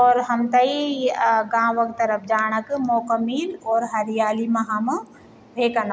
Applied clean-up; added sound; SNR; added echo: none; none; none; none.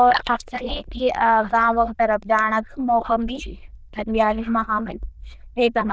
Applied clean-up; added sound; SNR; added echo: neural diffusion model UNIVERSE++.